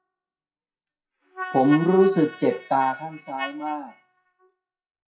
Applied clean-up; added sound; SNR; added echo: classical method WPE with log-MMSE.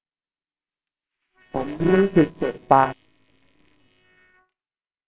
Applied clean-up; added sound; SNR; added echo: neural separator model SepFormer WHAMR!.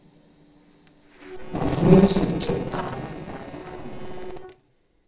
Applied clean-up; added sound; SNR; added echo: neural separator model SepFormer DNS4.